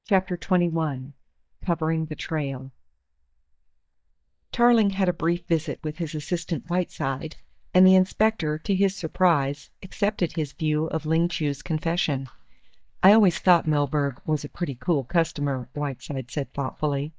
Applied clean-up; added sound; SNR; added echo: neural mask model DeepFilterNet 3.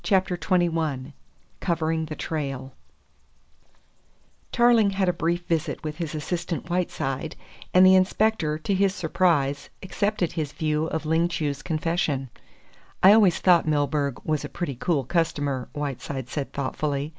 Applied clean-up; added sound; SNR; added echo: none; none; none; none.